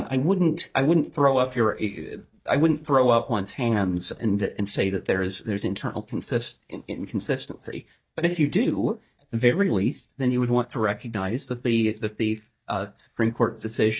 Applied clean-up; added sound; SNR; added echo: neural mask model DeepFilterNet 3.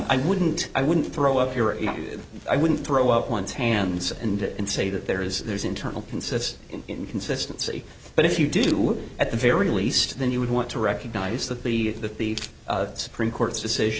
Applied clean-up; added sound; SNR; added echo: none; Crushing; 13 dB; none.